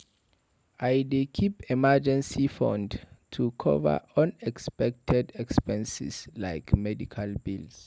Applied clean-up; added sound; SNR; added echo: none; none; none; none.